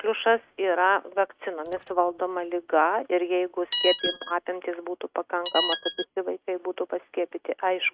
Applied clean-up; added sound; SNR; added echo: neural mask model RNNoise.